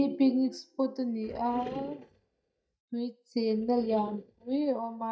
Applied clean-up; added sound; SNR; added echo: neural mask model DeepFilterNet 3.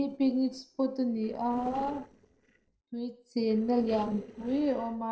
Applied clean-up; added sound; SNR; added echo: neural separator model SepFormer DNS4.